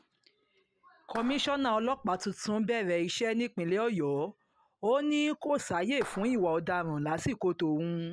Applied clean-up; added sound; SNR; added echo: none; Clapping; 16 dB; none.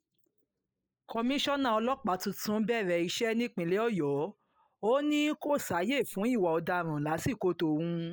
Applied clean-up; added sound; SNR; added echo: neural mask model Resemble Enhance denoiser.